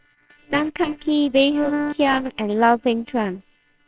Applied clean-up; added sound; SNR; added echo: neural separator model SepFormer WHAMR!.